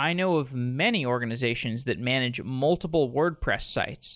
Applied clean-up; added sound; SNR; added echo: none; none; none; none.